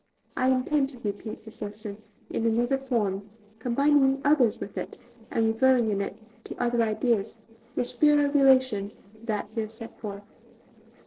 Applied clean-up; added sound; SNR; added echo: neural separator model SepFormer DNS4.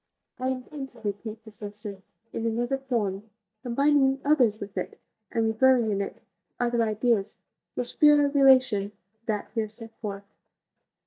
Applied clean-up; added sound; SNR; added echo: neural mask model DeepFilterNet 3.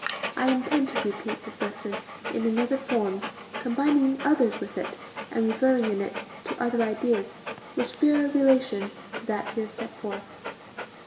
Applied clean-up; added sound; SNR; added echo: none; Dog; 10 dB; reverberation time 1.4 s.